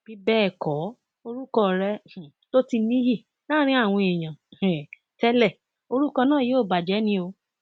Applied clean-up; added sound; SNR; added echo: none; none; none; none.